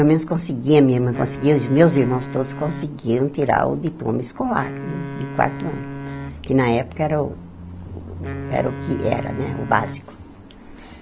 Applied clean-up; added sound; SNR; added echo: none; Wind instrument, woodwind instrument; 12 dB; none.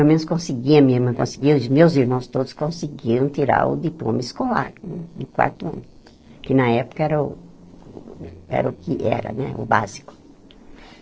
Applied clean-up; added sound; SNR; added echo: neural separator model SepFormer DNS4.